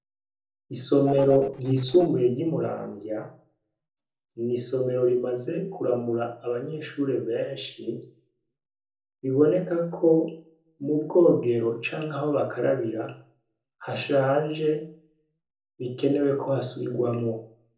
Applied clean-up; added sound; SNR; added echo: neural separator model SepFormer DNS4.